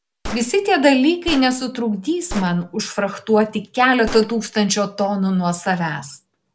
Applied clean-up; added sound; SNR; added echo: none; Gunshot, gunfire; 17 dB; none.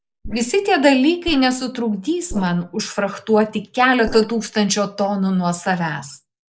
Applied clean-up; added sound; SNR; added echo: neural mask model Resemble Enhance denoiser.